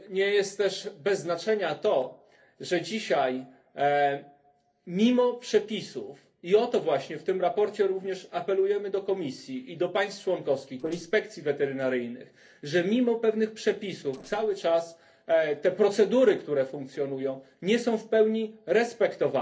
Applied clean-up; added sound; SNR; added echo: neural separator model SepFormer DNS4.